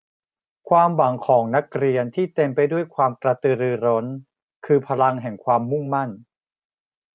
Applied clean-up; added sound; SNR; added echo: none; none; none; none.